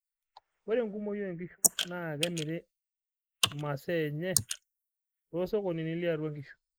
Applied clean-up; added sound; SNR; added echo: neural mask model Resemble Enhance denoiser.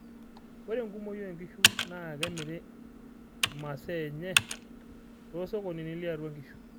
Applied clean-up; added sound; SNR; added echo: none; Computer keyboard; -4 dB; none.